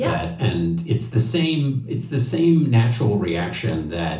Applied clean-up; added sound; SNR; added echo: none; none; none; reverberation time 0.8 s.